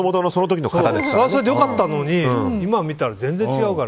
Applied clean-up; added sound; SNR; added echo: none; Keyboard (musical); 17 dB; none.